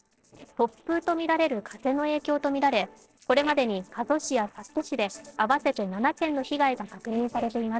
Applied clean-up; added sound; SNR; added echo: neural separator model SepFormer DNS4.